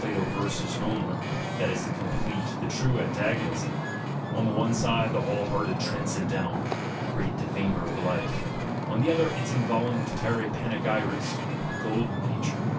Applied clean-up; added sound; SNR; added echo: none; Wind / Ocean; 0 dB; reverberation time 0.2 s.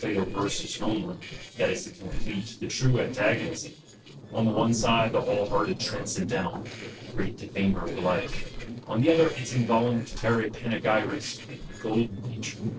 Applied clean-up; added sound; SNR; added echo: neural separator model SepFormer DNS4.